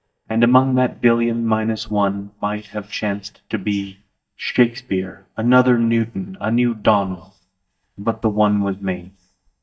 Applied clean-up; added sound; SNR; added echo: neural mask model DeepFilterNet 3.